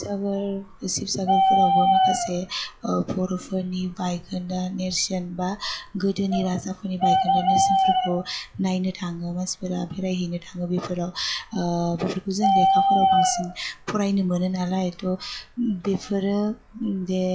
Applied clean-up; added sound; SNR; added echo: classical method log-MMSE.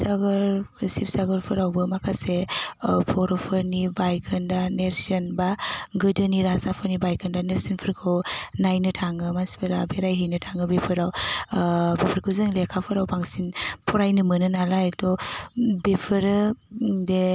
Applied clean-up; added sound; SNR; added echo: none; none; none; none.